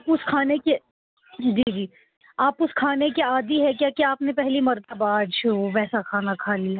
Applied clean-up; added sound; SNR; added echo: none; none; none; none.